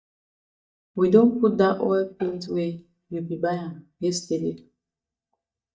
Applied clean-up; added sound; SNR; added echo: neural mask model DeepFilterNet 3.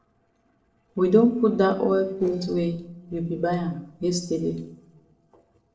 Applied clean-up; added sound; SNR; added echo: neural separator model SepFormer DNS4.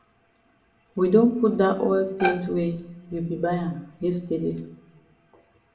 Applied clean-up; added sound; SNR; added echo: none; Bowed string instrument; 6 dB; reverberation time 0.6 s.